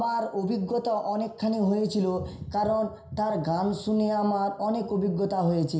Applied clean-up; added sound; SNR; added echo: none; none; none; reverberation time 0.5 s.